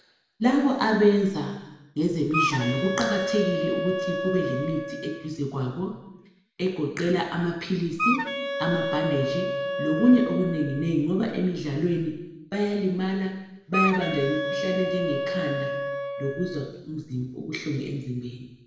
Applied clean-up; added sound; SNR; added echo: none; Wind instrument, woodwind instrument; 3 dB; reverberation time 1.0 s.